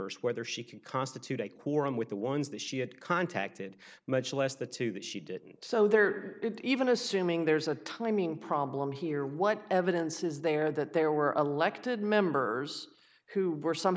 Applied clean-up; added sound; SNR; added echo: none; none; none; none.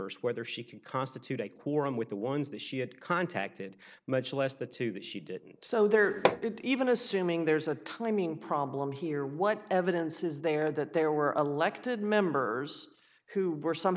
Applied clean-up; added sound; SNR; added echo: none; Hammer; 2 dB; none.